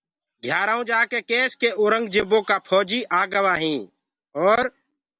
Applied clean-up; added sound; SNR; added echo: none; none; none; none.